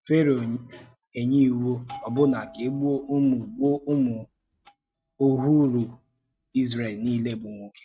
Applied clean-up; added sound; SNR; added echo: neural mask model RNNoise.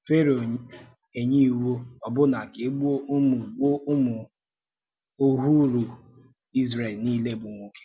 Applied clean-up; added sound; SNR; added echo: none; none; none; none.